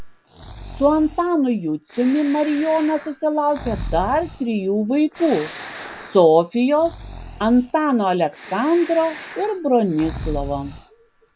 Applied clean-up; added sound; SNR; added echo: none; Breathing; 14 dB; none.